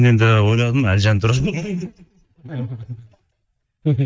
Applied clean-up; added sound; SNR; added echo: neural mask model DeepFilterNet 3.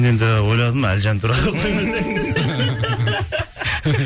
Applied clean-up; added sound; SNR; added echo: none; Guitar; 13 dB; none.